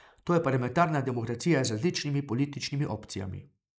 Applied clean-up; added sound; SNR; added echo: neural mask model Resemble Enhance denoiser.